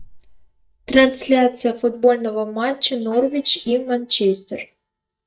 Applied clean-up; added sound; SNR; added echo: neural mask model DeepFilterNet 3.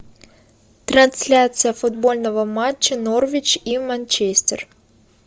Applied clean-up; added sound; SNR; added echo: none; none; none; none.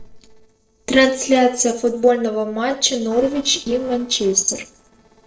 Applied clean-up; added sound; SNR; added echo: neural separator model SepFormer DNS4.